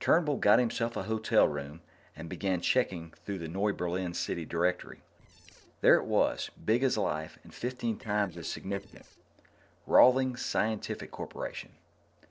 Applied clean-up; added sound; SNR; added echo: neural separator model SepFormer DNS4.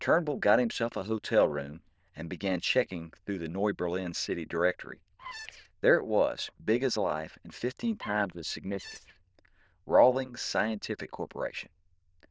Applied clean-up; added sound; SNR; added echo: neural diffusion model UNIVERSE++.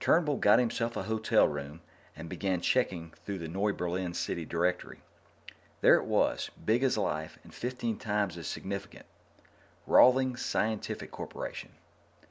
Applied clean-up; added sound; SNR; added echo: none; none; none; none.